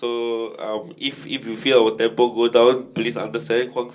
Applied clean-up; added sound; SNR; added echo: none; none; none; reverberation time 0.2 s.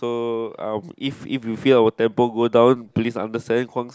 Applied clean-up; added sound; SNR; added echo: none; none; none; none.